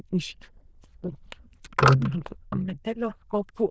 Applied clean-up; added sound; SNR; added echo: neural diffusion model UNIVERSE++.